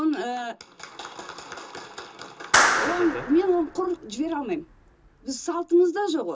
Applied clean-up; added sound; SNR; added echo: none; Clapping; 1 dB; reverberation time 0.2 s.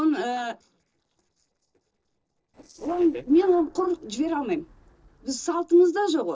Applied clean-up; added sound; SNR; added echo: neural separator model SepFormer DNS4.